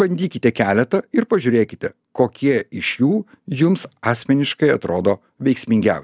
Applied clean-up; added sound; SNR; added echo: none; none; none; none.